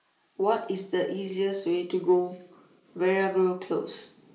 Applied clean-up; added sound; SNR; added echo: neural mask model Resemble Enhance denoiser.